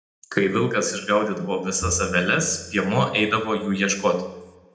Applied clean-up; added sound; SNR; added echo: none; Bowed string instrument; 15 dB; reverberation time 0.7 s.